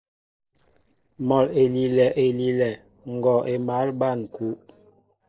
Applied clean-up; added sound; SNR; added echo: neural separator model SepFormer DNS4.